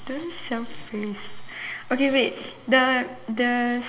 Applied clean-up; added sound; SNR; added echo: none; none; none; reverberation time 0.8 s.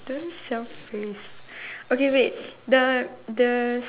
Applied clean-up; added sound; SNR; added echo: none; none; none; none.